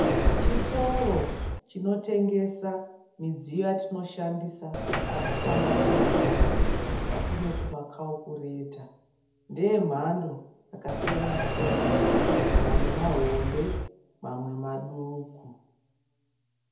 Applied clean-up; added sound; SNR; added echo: none; Sliding door; -3 dB; reverberation time 0.7 s.